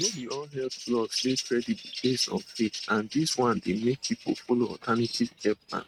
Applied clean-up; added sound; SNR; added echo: neural mask model RNNoise.